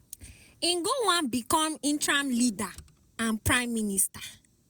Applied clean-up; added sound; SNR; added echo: none; none; none; none.